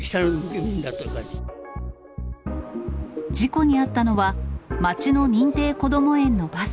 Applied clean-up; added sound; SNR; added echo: none; none; none; none.